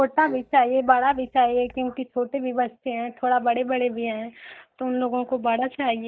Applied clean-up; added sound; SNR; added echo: neural mask model DeepFilterNet 3.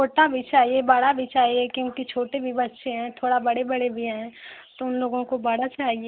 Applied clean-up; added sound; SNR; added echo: none; none; none; none.